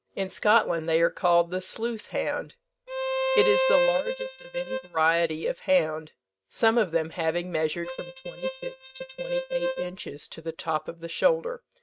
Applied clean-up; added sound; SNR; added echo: neural mask model RNNoise.